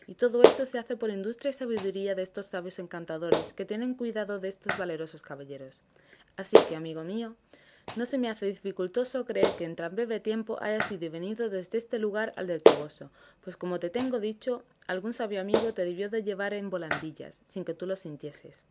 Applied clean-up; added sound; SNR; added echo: none; Clapping; -1 dB; none.